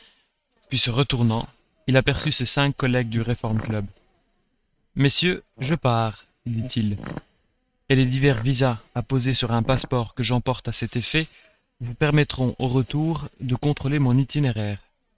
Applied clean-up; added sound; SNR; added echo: neural mask model RNNoise.